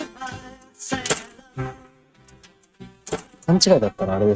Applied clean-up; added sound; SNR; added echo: neural mask model RNNoise.